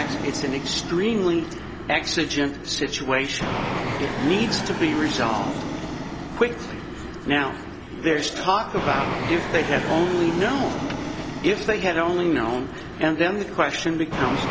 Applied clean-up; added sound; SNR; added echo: none; Fixed-wing aircraft, airplane; 6 dB; none.